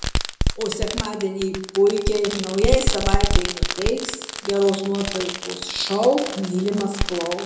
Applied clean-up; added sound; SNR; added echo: none; Fireworks; 1 dB; reverberation time 0.7 s.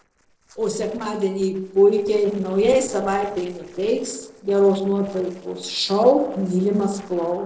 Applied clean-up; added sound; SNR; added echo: neural separator model SepFormer DNS4.